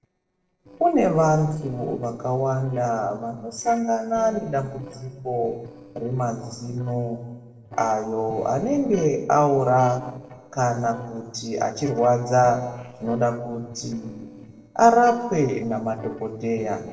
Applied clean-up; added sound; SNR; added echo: neural separator model SepFormer DNS4.